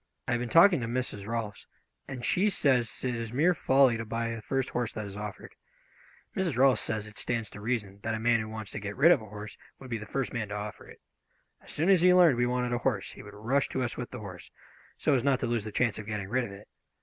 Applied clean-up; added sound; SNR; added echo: none; none; none; none.